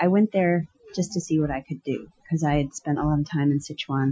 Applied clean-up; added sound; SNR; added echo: classical method Wiener filter.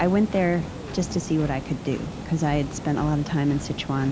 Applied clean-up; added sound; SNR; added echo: none; Water + Engine; 10 dB; none.